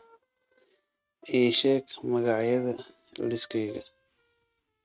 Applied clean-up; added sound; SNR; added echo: neural mask model RNNoise.